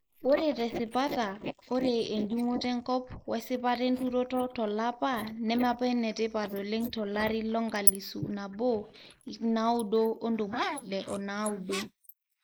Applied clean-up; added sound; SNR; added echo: neural mask model Resemble Enhance denoiser.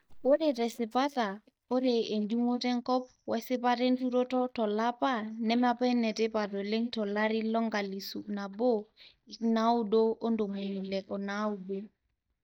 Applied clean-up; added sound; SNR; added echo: neural mask model DeepFilterNet 3.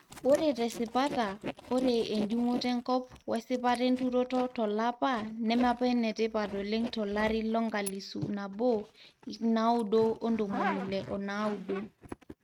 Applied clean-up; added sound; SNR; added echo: neural mask model RNNoise.